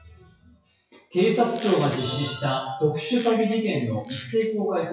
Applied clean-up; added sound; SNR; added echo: classical method WPE with log-MMSE.